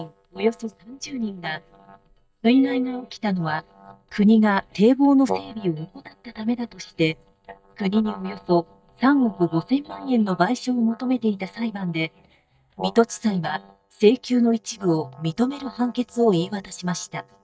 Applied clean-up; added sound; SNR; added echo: neural mask model DeepFilterNet 3.